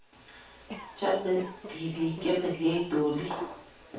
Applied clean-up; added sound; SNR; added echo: none; Cough; 13 dB; reverberation time 0.3 s.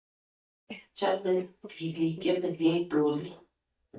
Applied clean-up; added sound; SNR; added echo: neural mask model DeepFilterNet 3.